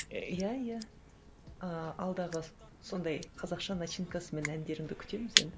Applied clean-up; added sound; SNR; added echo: none; Crushing; 1 dB; none.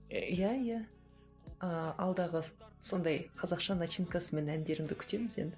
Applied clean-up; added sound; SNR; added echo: none; none; none; none.